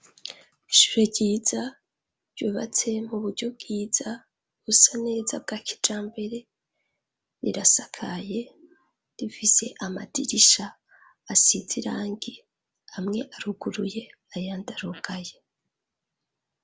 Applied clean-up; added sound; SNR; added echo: none; none; none; none.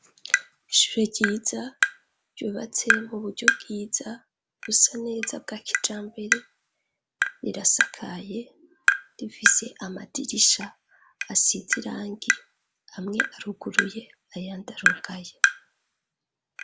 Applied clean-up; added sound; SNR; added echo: none; Tap; 0 dB; none.